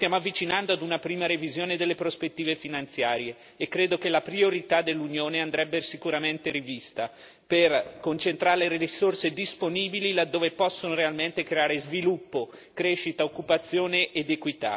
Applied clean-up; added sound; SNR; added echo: none; none; none; none.